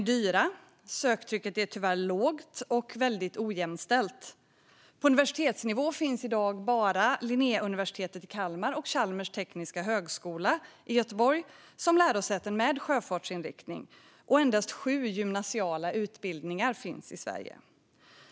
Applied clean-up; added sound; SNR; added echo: none; none; none; none.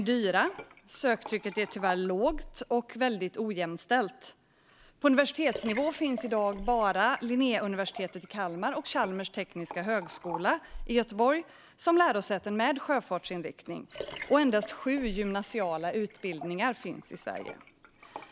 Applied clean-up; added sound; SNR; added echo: none; Liquid; 16 dB; none.